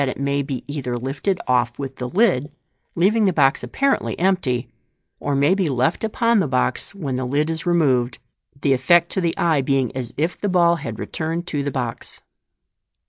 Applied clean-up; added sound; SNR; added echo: none; none; none; none.